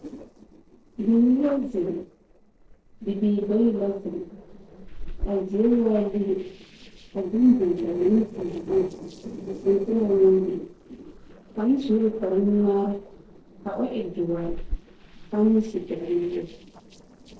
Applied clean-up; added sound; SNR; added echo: neural separator model SepFormer DNS4.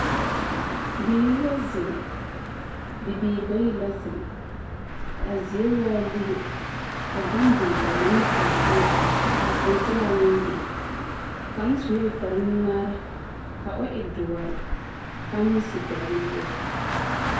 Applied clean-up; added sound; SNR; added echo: none; Car; 1 dB; reverberation time 2.3 s.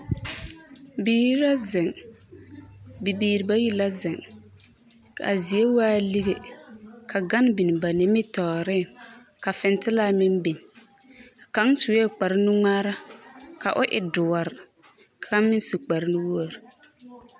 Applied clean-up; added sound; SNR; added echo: none; none; none; none.